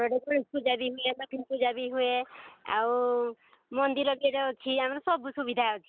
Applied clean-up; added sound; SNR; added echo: none; none; none; none.